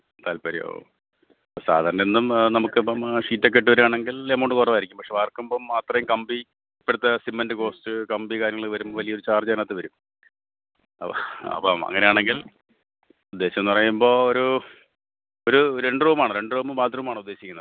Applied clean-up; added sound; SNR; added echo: none; none; none; none.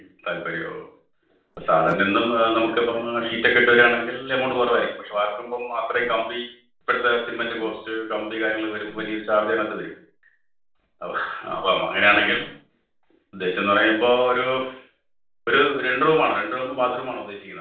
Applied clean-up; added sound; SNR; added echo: neural separator model SepFormer DNS4.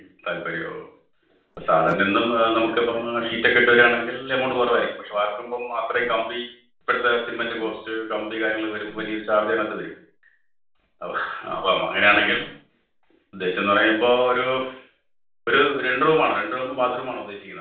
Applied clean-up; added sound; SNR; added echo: none; Door / Car; 19 dB; reverberation time 0.5 s.